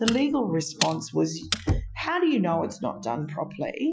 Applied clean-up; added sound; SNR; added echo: classical method Wiener filter.